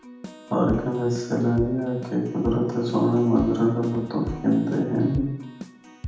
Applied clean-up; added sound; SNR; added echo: none; Keyboard (musical); 14 dB; reverberation time 0.8 s.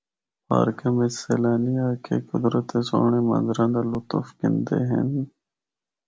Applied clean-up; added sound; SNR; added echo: none; none; none; none.